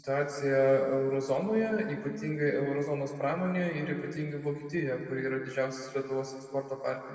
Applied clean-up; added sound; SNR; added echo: none; none; none; reverberation time 2.4 s.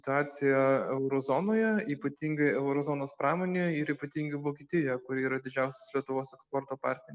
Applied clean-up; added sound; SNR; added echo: none; none; none; none.